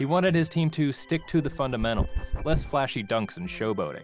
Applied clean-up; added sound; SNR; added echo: none; Dog; 6 dB; none.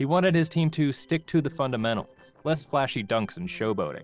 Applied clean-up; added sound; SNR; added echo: neural separator model SepFormer DNS4.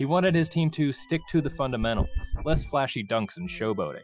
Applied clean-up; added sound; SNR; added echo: classical method Wiener filter.